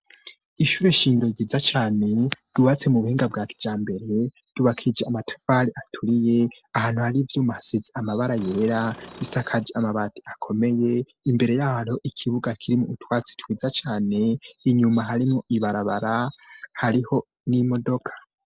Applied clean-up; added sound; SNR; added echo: neural separator model SepFormer DNS4.